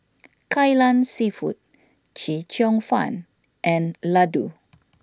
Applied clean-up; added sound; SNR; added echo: none; none; none; none.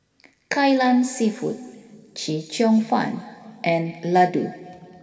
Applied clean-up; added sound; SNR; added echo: none; none; none; reverberation time 2.2 s.